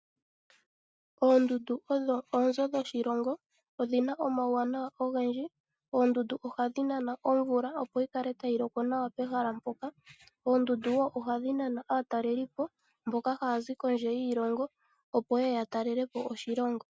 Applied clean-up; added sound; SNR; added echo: none; none; none; none.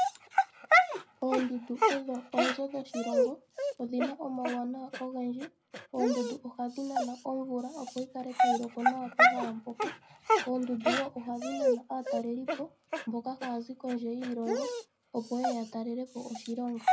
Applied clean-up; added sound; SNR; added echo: none; Dog; -3 dB; reverberation time 0.3 s.